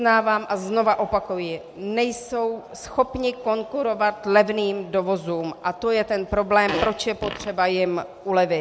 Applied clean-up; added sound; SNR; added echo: none; Fart; 8 dB; none.